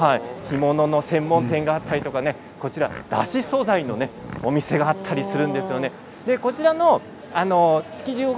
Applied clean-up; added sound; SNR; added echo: none; Fart; 18 dB; none.